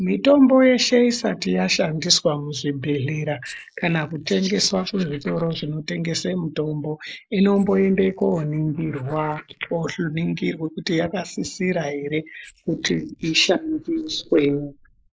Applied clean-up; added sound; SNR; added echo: neural mask model Resemble Enhance denoiser.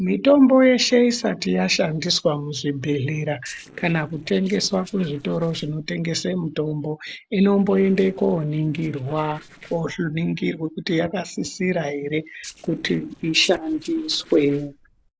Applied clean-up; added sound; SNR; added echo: neural separator model SepFormer DNS4.